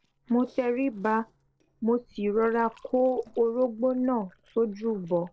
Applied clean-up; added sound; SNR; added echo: neural separator model SepFormer DNS4.